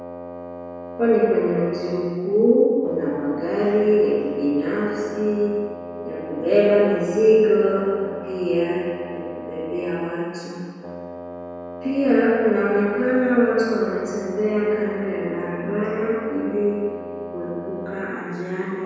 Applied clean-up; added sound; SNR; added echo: none; Wind instrument, woodwind instrument; 13 dB; reverberation time 1.9 s.